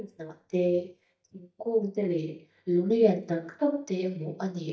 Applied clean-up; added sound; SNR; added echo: neural mask model DeepFilterNet 3.